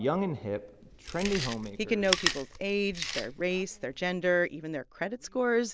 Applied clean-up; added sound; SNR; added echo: none; Chewing, mastication; 8 dB; none.